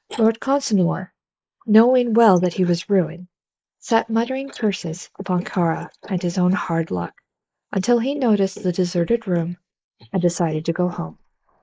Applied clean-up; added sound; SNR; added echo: neural mask model Resemble Enhance denoiser.